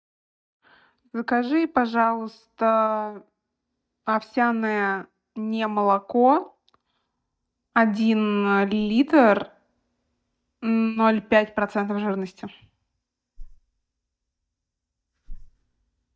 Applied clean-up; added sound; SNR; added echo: neural mask model DeepFilterNet 3.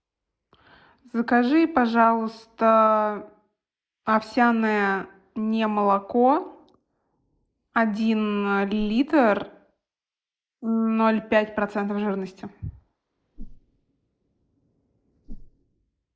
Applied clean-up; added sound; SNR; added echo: neural mask model Resemble Enhance denoiser.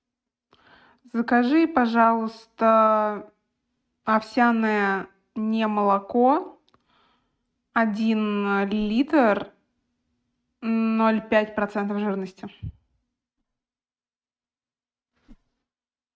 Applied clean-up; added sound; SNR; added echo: neural mask model RNNoise.